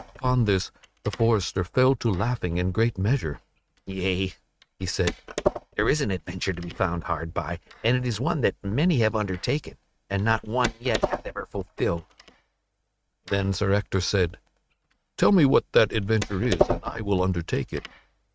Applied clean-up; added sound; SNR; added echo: neural mask model RNNoise.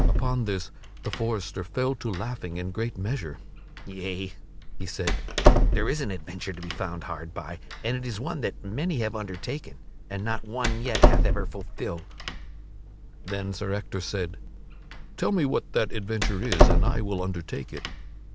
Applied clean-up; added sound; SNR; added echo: none; Door; -4 dB; none.